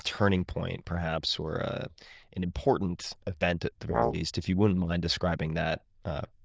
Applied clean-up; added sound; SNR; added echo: neural diffusion model UNIVERSE++.